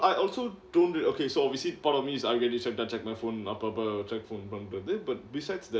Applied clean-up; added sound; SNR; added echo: none; none; none; none.